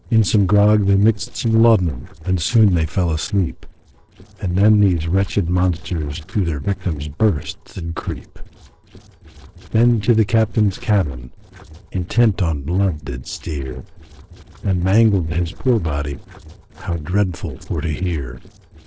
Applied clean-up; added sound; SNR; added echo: neural separator model SepFormer DNS4.